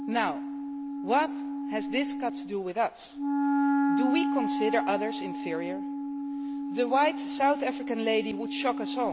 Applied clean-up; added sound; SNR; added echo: none; Wind instrument, woodwind instrument; 0 dB; none.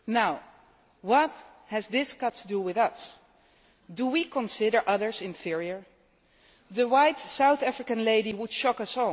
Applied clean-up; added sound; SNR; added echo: none; none; none; none.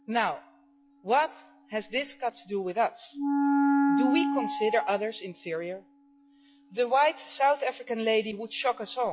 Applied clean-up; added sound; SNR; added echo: classical method log-MMSE.